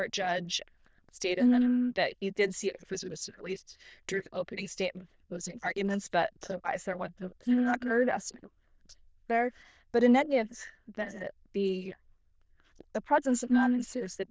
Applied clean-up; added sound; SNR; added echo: neural diffusion model UNIVERSE++.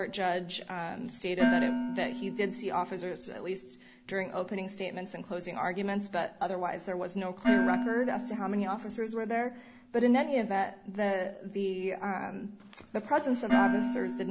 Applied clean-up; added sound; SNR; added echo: none; Dishes, pots, and pans; 3 dB; none.